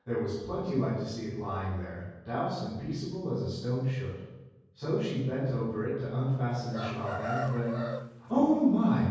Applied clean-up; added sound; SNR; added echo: none; Chicken, rooster; 8 dB; reverberation time 1.3 s.